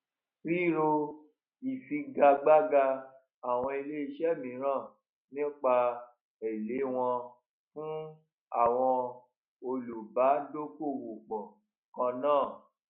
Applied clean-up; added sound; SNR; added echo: none; none; none; none.